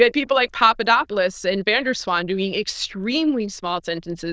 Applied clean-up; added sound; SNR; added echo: neural diffusion model UNIVERSE++.